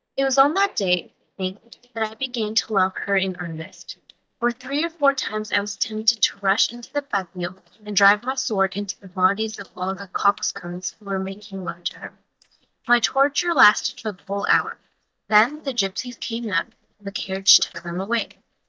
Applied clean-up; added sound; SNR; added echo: neural mask model DeepFilterNet 3.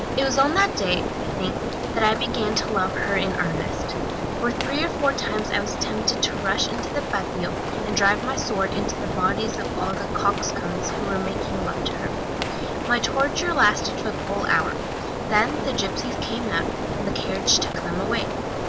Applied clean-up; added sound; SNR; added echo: none; Rain; 1 dB; none.